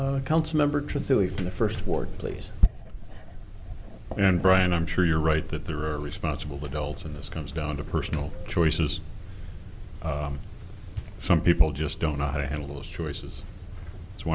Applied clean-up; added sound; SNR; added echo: none; none; none; none.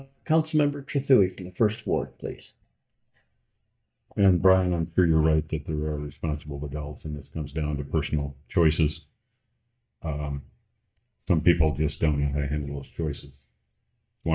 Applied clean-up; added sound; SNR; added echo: neural mask model DeepFilterNet 3.